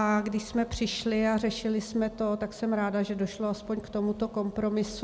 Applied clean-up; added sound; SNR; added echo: none; none; none; none.